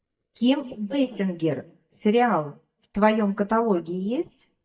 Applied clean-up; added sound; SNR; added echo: neural mask model DeepFilterNet 3.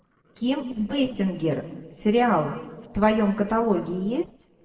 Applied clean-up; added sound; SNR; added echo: neural separator model SepFormer DNS4.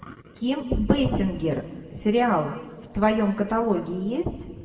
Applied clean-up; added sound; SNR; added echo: none; Knock; 12 dB; reverberation time 1.6 s.